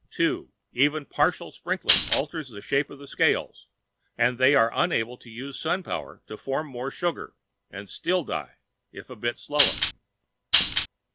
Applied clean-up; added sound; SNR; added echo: none; Tambourine; -4 dB; none.